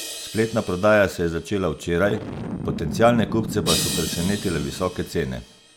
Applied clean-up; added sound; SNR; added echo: none; Crash cymbal + Boom; 8 dB; none.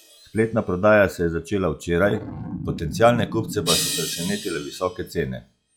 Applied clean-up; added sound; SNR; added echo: classical method log-MMSE.